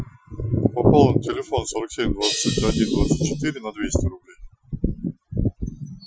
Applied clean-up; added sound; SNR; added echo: classical method Wiener filter.